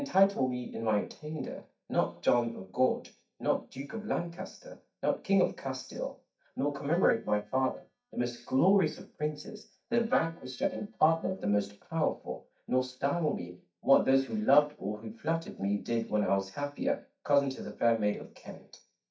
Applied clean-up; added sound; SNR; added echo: neural mask model DeepFilterNet 3.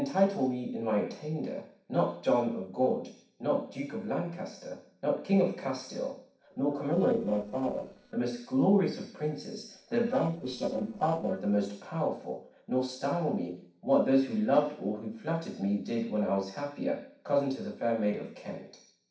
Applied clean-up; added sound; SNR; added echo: neural separator model SepFormer DNS4.